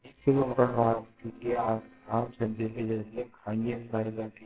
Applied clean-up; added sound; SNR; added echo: neural separator model SepFormer WHAMR!.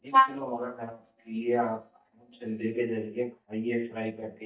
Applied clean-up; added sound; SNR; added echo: neural mask model DeepFilterNet 3.